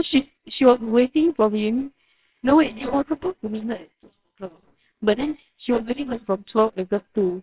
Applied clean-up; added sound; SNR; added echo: neural separator model SepFormer WHAMR!.